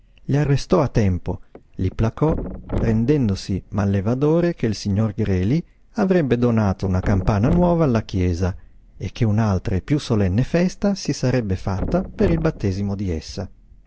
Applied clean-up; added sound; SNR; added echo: none; Thump, thud; 12 dB; none.